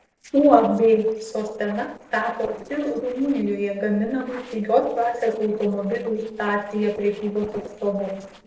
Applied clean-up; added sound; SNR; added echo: neural separator model SepFormer DNS4.